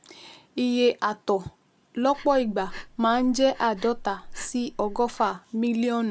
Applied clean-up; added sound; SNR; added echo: none; Breathing; 14 dB; none.